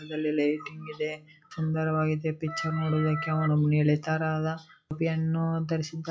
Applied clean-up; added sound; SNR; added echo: classical method log-MMSE.